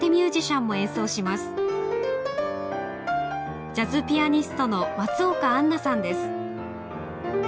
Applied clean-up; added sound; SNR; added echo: none; none; none; none.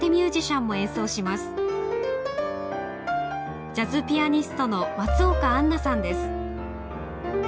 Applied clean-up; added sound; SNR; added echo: none; Bowed string instrument; 8 dB; none.